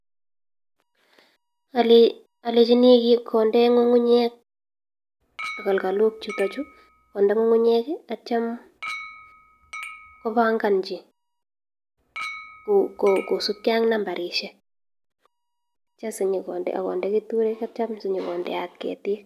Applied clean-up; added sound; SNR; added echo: none; Chink, clink; 15 dB; none.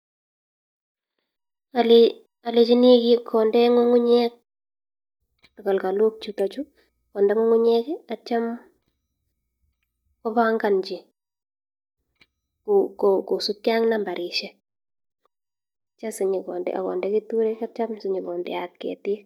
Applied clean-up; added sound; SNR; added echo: neural mask model DeepFilterNet 3.